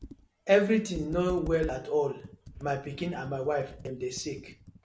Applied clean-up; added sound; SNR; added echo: none; Computer keyboard; 15 dB; none.